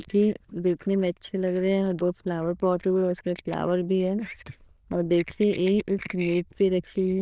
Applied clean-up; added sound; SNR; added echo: neural diffusion model UNIVERSE++.